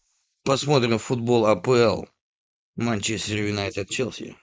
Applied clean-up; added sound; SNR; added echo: neural mask model Resemble Enhance denoiser.